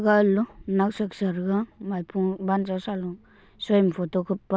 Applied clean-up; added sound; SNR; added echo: none; none; none; none.